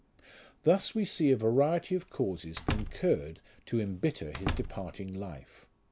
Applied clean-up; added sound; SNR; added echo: none; Slam; 7 dB; none.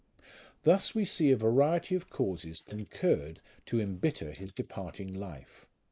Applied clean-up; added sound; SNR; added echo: neural mask model Resemble Enhance denoiser.